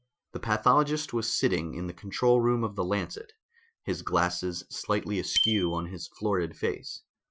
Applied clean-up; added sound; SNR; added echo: classical method Wiener filter.